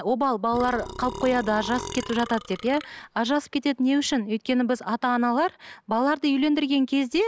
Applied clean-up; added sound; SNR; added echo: none; Burping, eructation; 13 dB; none.